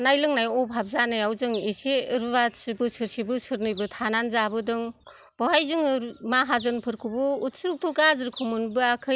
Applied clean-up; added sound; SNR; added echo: none; none; none; none.